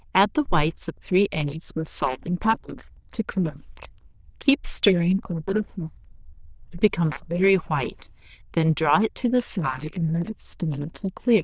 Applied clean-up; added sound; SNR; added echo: neural diffusion model UNIVERSE++.